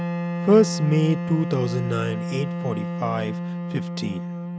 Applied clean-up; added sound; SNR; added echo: none; Wind instrument, woodwind instrument; 4 dB; none.